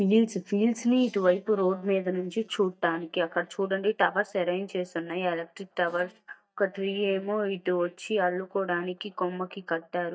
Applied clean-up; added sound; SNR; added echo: neural mask model DeepFilterNet 3.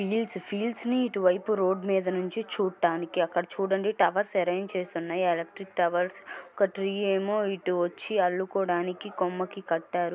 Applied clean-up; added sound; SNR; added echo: none; none; none; none.